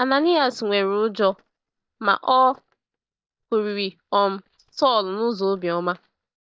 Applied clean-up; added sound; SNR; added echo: neural mask model DeepFilterNet 3.